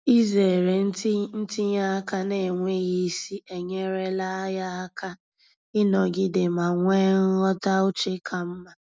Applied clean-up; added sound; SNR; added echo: none; none; none; none.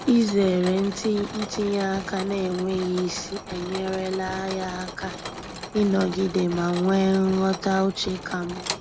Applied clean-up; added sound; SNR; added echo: none; Mechanisms; 11 dB; none.